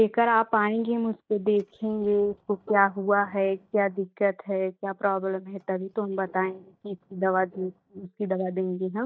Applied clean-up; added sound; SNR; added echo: neural mask model DeepFilterNet 3.